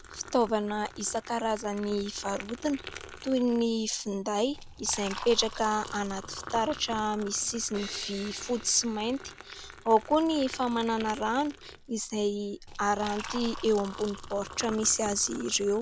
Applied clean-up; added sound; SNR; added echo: none; Crash cymbal + Liquid; 14 dB; none.